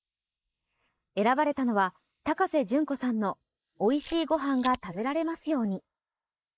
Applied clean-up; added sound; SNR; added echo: neural mask model Resemble Enhance denoiser.